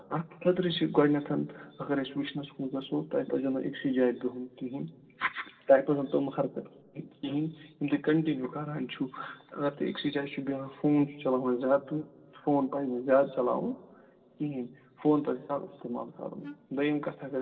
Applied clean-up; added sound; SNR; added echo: neural separator model SepFormer DNS4.